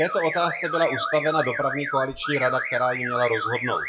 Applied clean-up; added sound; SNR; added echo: classical method WPE with log-MMSE.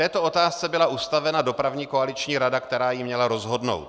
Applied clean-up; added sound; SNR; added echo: none; none; none; none.